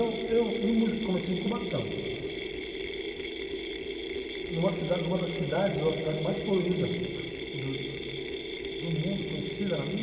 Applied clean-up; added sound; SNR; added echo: none; Mechanisms; 4 dB; reverberation time 2.7 s.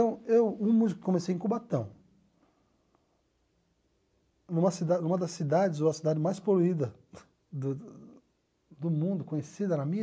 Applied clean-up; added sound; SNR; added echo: none; none; none; none.